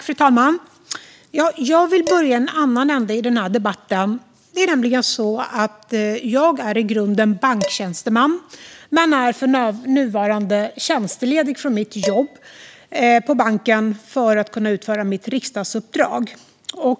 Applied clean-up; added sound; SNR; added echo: none; Dishes, pots, and pans; 16 dB; none.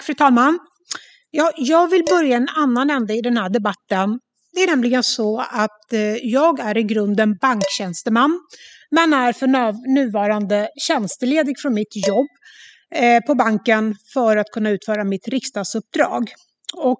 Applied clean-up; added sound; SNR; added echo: classical method spectral subtraction.